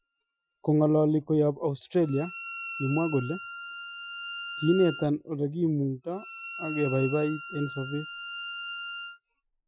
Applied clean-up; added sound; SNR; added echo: classical method Wiener filter.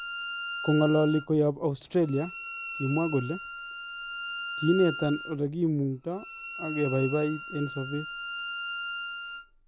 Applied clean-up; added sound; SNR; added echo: none; Bowed string instrument; 8 dB; none.